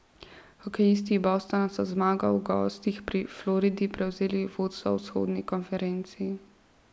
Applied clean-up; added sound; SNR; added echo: none; none; none; none.